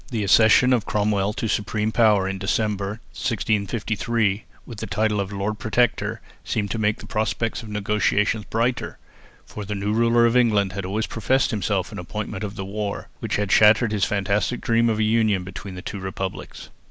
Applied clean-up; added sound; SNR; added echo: none; none; none; none.